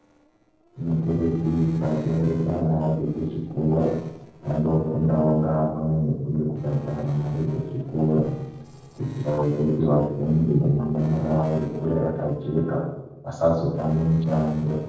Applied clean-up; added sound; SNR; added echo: neural separator model SepFormer DNS4.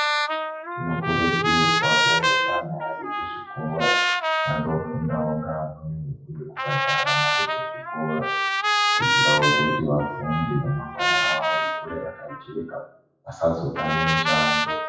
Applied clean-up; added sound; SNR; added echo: classical method WPE with log-MMSE.